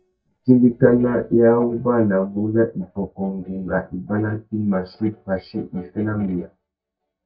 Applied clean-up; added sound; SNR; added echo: neural mask model DeepFilterNet 3.